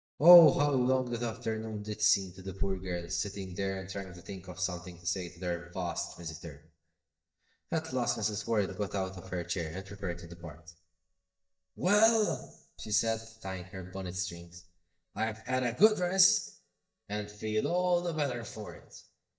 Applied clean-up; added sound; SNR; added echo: neural mask model DeepFilterNet 3.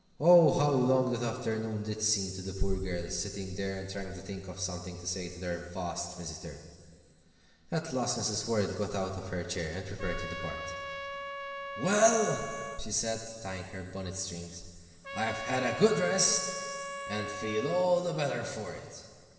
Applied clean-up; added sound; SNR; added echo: none; Trumpet; 9 dB; reverberation time 2.1 s.